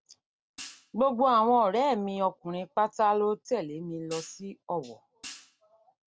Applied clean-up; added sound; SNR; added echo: none; Hi-hat; 19 dB; none.